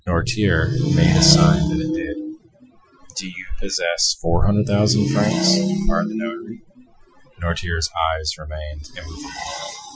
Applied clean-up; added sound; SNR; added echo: classical method Wiener filter.